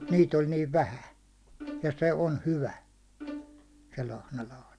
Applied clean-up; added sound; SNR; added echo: none; Bowed string instrument; 16 dB; none.